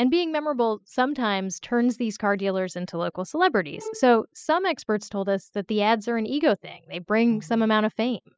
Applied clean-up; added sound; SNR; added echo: classical method spectral subtraction.